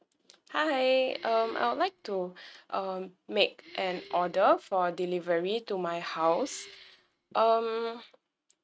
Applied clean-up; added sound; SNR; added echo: neural mask model RNNoise.